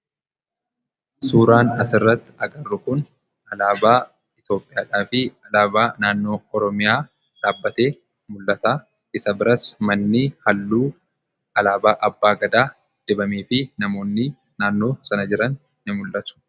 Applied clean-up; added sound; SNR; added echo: none; none; none; none.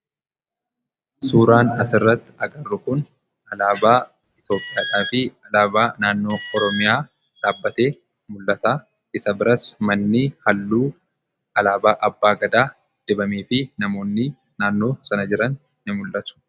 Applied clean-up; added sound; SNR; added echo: none; Alarm; 10 dB; none.